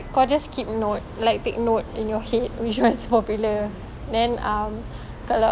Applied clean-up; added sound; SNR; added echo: none; none; none; none.